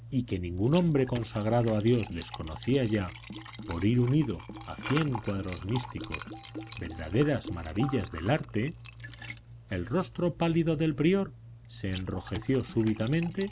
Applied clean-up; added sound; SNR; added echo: none; Liquid; 13 dB; none.